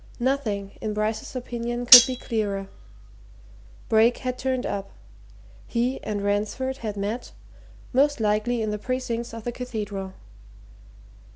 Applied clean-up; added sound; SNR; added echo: none; Cutlery, silverware; -4 dB; none.